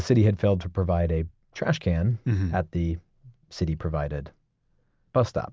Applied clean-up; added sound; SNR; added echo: none; none; none; none.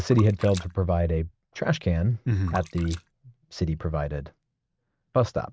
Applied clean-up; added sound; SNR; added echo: neural mask model RNNoise.